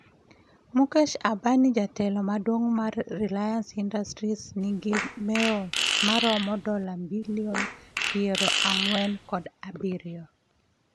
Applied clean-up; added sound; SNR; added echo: none; Fart; 2 dB; none.